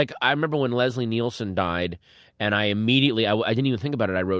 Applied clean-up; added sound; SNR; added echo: none; none; none; none.